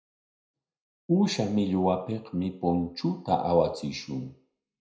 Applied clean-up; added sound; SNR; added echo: none; none; none; reverberation time 0.5 s.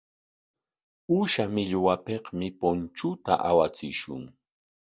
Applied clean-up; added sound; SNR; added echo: none; none; none; none.